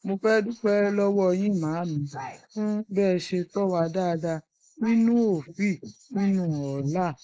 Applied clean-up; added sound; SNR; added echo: neural mask model Resemble Enhance denoiser.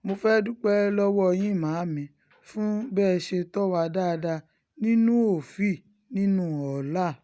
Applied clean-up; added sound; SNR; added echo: none; none; none; none.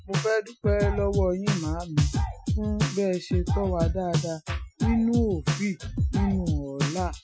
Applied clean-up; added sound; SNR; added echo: classical method Wiener filter.